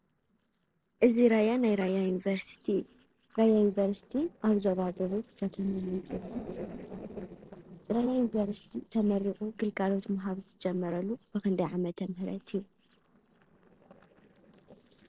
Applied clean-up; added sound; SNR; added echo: neural separator model SepFormer DNS4.